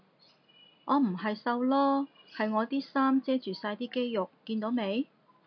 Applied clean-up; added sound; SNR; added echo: none; none; none; none.